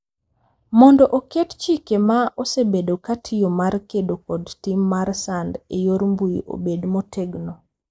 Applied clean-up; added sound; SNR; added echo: neural mask model Resemble Enhance denoiser.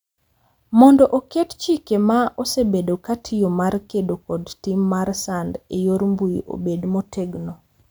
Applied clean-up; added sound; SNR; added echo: none; none; none; none.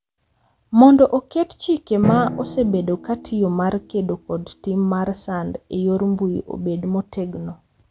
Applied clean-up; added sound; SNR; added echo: none; Drum; 14 dB; none.